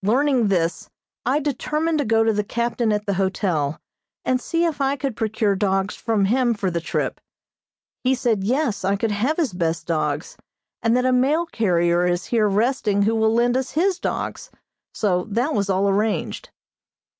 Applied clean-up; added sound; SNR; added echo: none; none; none; none.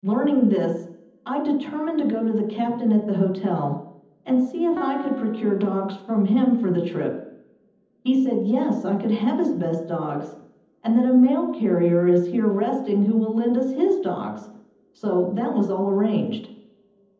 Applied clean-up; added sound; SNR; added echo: none; Piano; 19 dB; reverberation time 0.8 s.